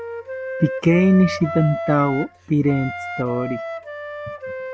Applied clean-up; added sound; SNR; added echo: none; Wind instrument, woodwind instrument; 9 dB; none.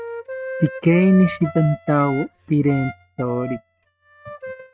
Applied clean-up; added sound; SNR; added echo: neural mask model RNNoise.